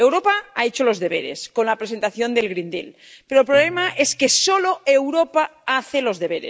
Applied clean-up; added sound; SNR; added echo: none; none; none; none.